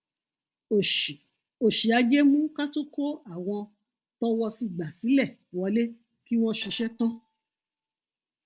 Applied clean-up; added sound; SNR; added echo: neural separator model SepFormer DNS4.